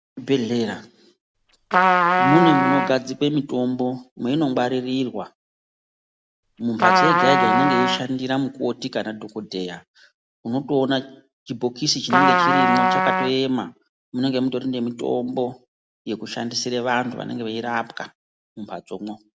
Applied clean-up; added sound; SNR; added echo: none; Trumpet; -5 dB; none.